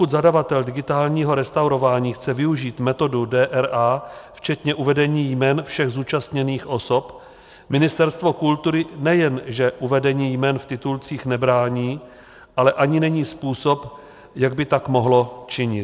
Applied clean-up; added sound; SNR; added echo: none; none; none; none.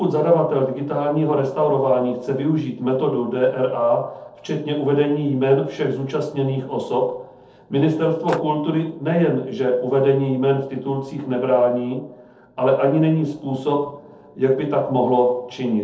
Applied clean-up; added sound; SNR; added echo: neural separator model SepFormer DNS4.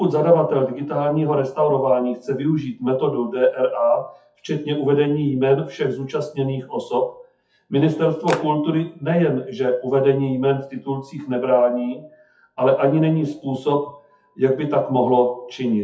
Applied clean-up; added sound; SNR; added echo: classical method WPE with log-MMSE.